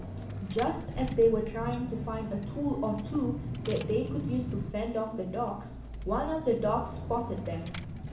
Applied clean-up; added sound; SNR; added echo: none; Engine / Car; 6 dB; reverberation time 0.6 s.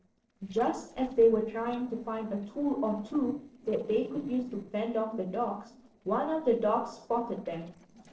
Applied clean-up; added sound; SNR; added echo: neural separator model SepFormer DNS4.